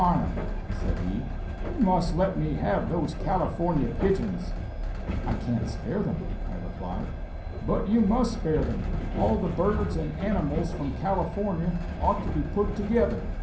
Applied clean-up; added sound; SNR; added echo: none; Train; 3 dB; reverberation time 0.6 s.